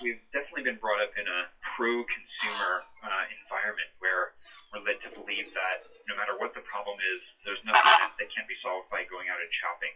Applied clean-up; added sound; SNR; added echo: classical method WPE with log-MMSE.